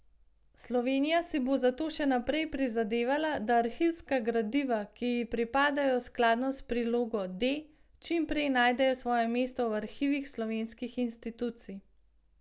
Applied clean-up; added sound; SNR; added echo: none; none; none; none.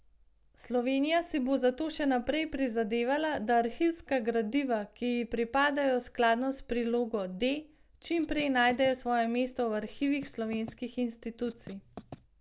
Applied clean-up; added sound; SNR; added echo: none; Writing; 20 dB; none.